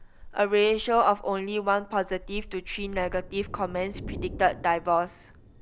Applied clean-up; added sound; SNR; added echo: none; Thunder; 14 dB; none.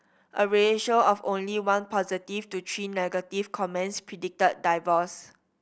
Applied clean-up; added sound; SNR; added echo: none; none; none; none.